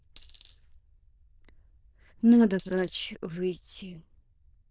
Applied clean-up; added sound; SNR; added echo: neural diffusion model UNIVERSE++.